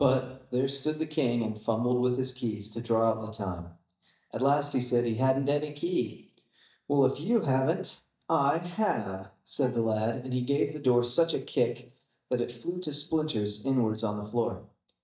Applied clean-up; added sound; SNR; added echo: neural mask model DeepFilterNet 3.